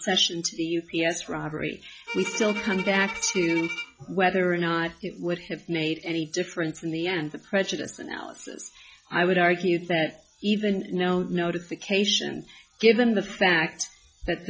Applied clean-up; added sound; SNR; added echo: classical method log-MMSE.